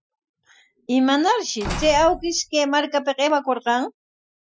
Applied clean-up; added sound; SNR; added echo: classical method Wiener filter.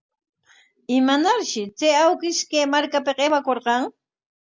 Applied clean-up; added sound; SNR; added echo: none; none; none; none.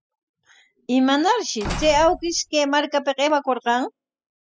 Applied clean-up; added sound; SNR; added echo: classical method spectral subtraction.